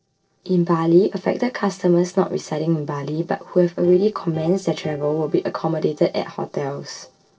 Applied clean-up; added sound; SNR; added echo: neural separator model SepFormer DNS4.